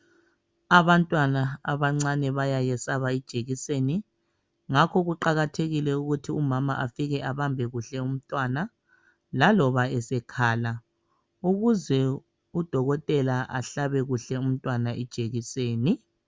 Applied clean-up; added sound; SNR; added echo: none; none; none; none.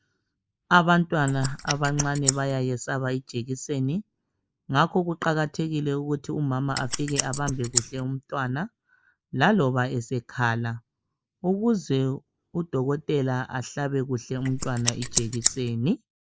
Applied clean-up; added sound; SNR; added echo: neural mask model Resemble Enhance denoiser.